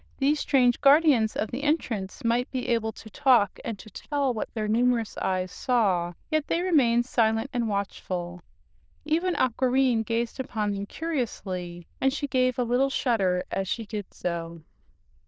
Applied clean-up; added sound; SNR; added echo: neural diffusion model UNIVERSE++.